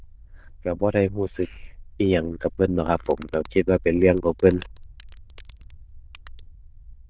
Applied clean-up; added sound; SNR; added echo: neural diffusion model UNIVERSE++.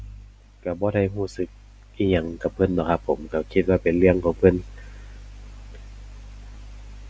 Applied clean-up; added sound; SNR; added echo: none; none; none; none.